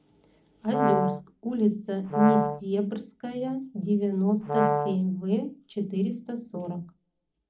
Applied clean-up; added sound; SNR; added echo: none; Brass instrument; 0 dB; reverberation time 0.4 s.